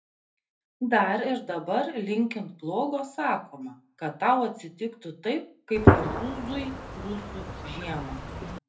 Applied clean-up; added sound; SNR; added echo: none; Gunshot, gunfire; -4 dB; reverberation time 0.3 s.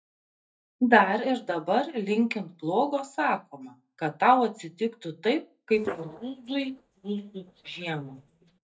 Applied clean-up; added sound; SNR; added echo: neural mask model DeepFilterNet 3.